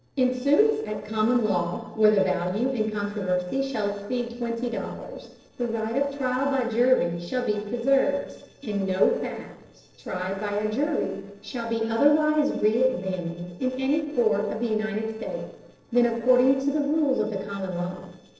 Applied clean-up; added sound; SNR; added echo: neural separator model SepFormer DNS4.